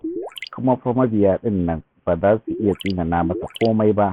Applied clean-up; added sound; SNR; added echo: neural mask model Resemble Enhance denoiser.